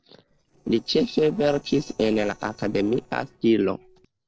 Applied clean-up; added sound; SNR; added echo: neural separator model SepFormer DNS4.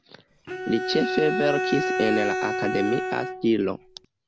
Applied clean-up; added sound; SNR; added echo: none; Bowed string instrument; 2 dB; none.